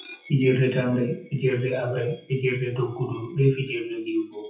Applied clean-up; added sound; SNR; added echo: classical method WPE with log-MMSE.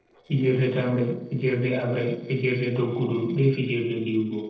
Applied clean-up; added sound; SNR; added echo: neural separator model SepFormer DNS4.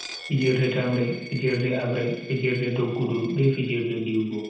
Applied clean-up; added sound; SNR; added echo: none; Coin (dropping); 17 dB; reverberation time 0.9 s.